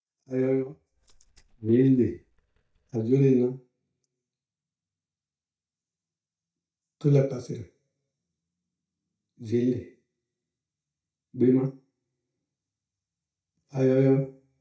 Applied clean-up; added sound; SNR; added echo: neural mask model DeepFilterNet 3.